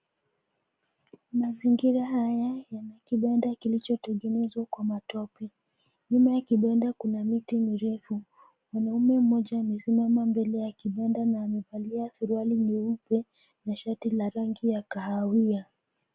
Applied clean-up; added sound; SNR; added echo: none; none; none; none.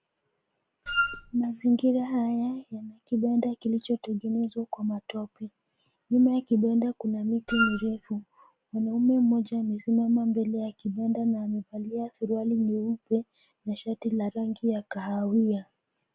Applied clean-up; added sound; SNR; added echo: none; Wind instrument, woodwind instrument; 2 dB; none.